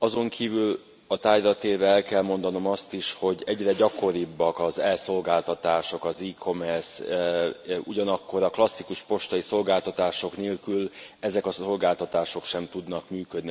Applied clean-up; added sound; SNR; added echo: none; none; none; none.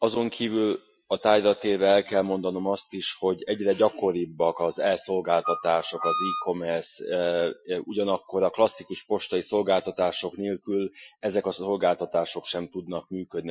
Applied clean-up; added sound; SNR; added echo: classical method Wiener filter.